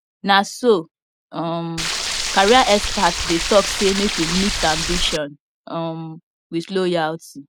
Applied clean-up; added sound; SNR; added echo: none; Stream; 3 dB; none.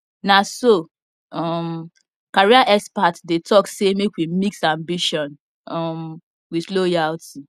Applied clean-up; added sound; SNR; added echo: none; none; none; none.